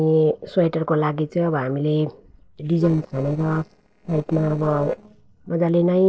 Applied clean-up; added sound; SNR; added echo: neural separator model SepFormer DNS4.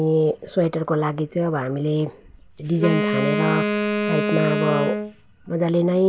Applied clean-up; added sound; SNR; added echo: none; Wind instrument, woodwind instrument; 2 dB; none.